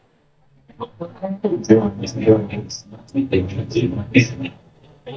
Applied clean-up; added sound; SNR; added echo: neural mask model DeepFilterNet 3.